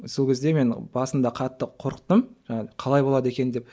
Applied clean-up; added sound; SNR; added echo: none; none; none; none.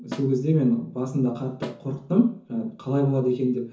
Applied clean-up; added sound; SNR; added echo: none; Snare drum; 18 dB; reverberation time 0.6 s.